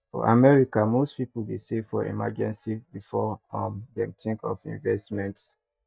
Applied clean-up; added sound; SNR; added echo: neural mask model DeepFilterNet 3.